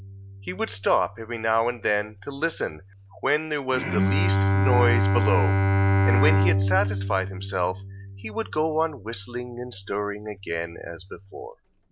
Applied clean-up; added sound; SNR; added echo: none; Bowed string instrument; -2 dB; none.